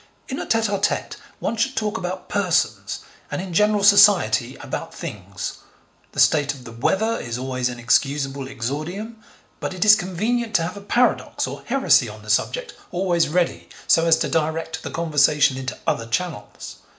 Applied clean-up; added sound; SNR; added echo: none; none; none; none.